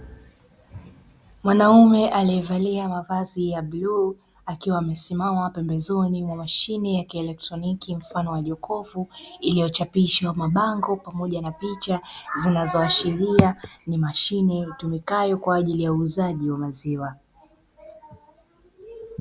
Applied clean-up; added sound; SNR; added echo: none; none; none; none.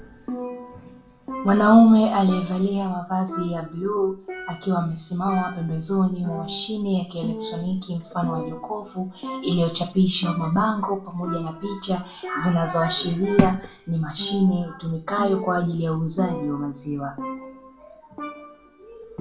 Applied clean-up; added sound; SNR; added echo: none; Percussion; 13 dB; reverberation time 0.3 s.